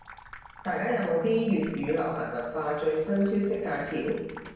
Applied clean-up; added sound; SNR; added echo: none; Sink (filling or washing) / Water tap, faucet; 19 dB; reverberation time 1.0 s.